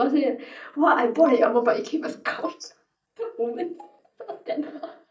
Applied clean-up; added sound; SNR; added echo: neural mask model DeepFilterNet 3.